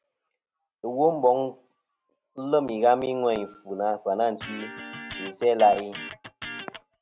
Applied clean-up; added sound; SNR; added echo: none; Electric guitar; 12 dB; none.